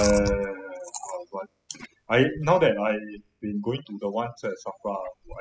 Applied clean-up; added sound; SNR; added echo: classical method spectral subtraction.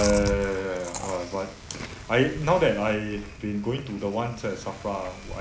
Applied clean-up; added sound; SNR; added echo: none; Chewing, mastication; 10 dB; none.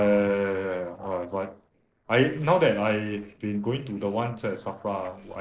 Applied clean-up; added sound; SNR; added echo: neural separator model SepFormer DNS4.